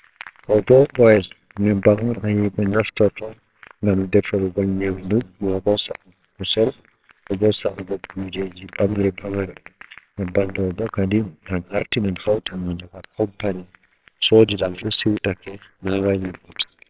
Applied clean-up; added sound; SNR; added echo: neural separator model SepFormer WHAMR!.